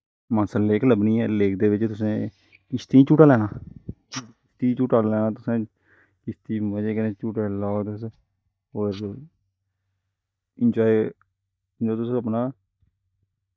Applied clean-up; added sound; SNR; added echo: neural mask model DeepFilterNet 3.